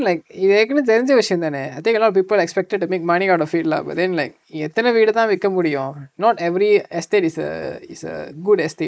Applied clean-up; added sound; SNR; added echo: neural mask model Resemble Enhance denoiser.